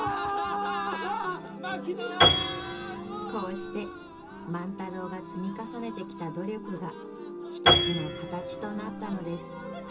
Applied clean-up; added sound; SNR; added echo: none; Piano; -1 dB; reverberation time 0.2 s.